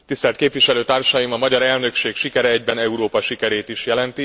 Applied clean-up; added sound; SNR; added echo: none; none; none; none.